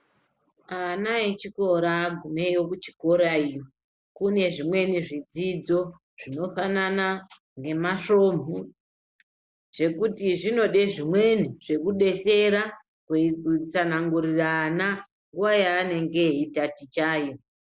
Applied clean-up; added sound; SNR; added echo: none; none; none; none.